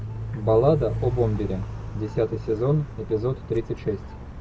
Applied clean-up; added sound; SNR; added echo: none; Car; 8 dB; none.